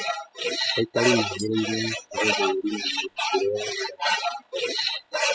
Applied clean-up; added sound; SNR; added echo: classical method spectral subtraction.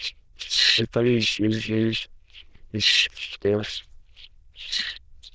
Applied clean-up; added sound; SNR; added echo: neural diffusion model UNIVERSE++.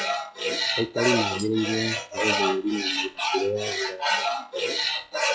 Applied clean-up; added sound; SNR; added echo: classical method log-MMSE.